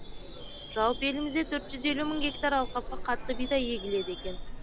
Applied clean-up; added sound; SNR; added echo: none; Screech / Subway, metro, underground; 6 dB; none.